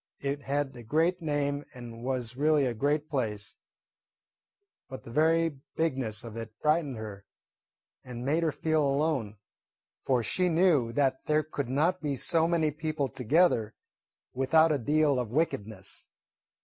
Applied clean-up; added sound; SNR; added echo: none; none; none; none.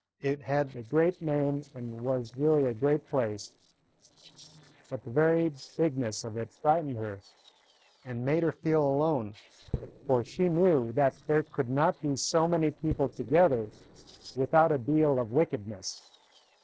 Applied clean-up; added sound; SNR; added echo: neural separator model SepFormer DNS4.